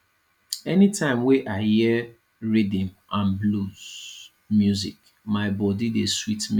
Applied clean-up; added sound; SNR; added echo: none; none; none; none.